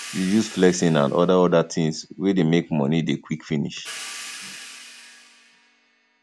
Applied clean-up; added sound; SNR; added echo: none; Hi-hat; 18 dB; none.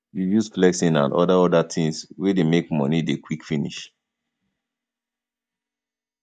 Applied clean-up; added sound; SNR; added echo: neural mask model DeepFilterNet 3.